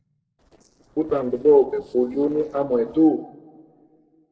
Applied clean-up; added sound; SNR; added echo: neural separator model SepFormer DNS4.